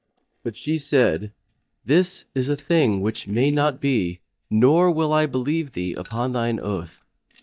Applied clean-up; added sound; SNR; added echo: neural mask model DeepFilterNet 3.